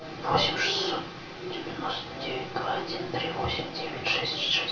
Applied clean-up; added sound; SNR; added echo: none; none; none; reverberation time 0.3 s.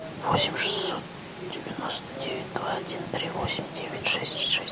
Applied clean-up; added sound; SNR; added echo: none; none; none; none.